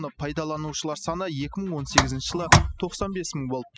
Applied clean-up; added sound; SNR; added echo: classical method spectral subtraction.